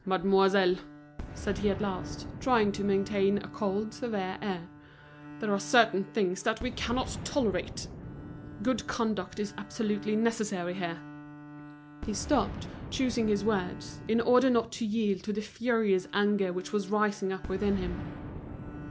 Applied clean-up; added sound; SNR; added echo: none; Bowed string instrument + Boom; 12 dB; none.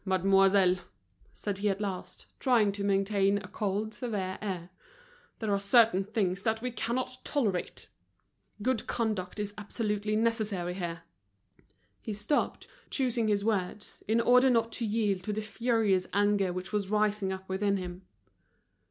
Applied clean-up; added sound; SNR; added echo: none; none; none; none.